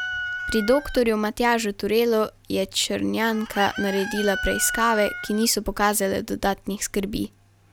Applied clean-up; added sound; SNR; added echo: none; Chicken, rooster; 11 dB; none.